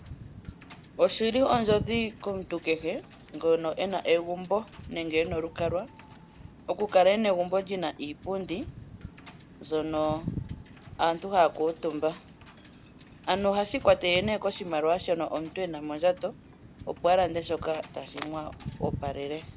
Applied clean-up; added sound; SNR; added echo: none; Wind / Boat, Water vehicle; 14 dB; none.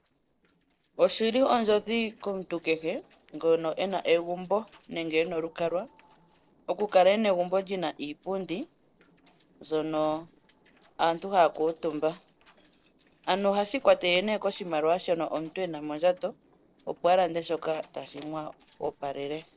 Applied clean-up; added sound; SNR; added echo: neural separator model SepFormer DNS4.